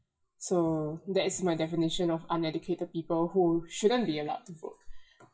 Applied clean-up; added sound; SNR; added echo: classical method WPE with log-MMSE.